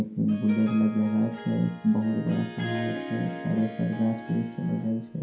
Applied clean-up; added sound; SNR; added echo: none; Harp; 13 dB; reverberation time 0.5 s.